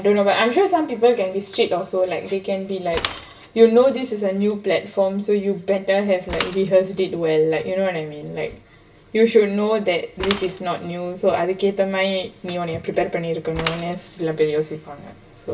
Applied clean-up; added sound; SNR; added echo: none; Mechanisms / Bicycle; 16 dB; reverberation time 0.1 s.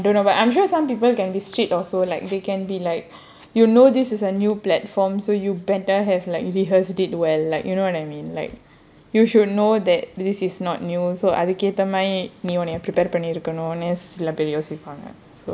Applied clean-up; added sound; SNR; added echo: none; none; none; none.